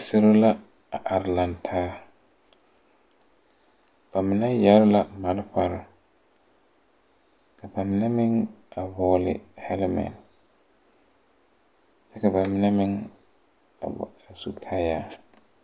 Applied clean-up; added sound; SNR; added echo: none; none; none; none.